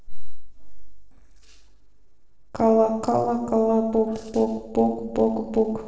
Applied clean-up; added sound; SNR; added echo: neural separator model SepFormer DNS4.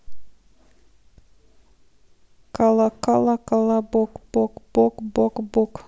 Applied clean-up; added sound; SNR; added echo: none; none; none; none.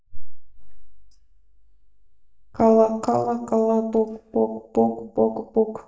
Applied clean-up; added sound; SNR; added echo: neural mask model DeepFilterNet 3.